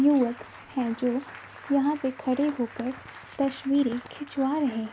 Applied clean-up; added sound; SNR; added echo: none; Applause; 19 dB; none.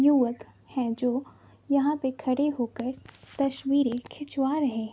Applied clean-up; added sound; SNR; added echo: none; none; none; none.